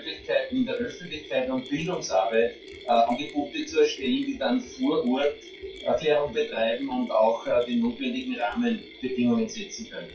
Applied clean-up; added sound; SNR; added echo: classical method WPE with log-MMSE.